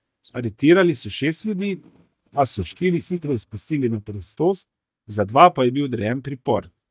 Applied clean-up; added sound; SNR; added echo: neural mask model DeepFilterNet 3.